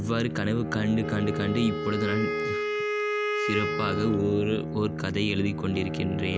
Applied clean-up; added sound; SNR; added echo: none; Bowed string instrument + Wind instrument, woodwind instrument; 2 dB; none.